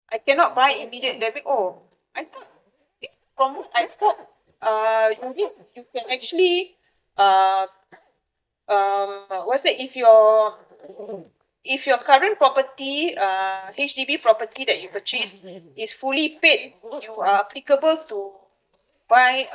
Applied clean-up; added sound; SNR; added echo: neural mask model DeepFilterNet 3.